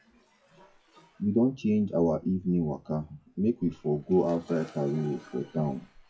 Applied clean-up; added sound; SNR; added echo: classical method WPE with log-MMSE.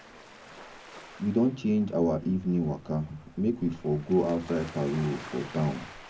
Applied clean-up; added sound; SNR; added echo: none; Waves, surf; 17 dB; reverberation time 0.3 s.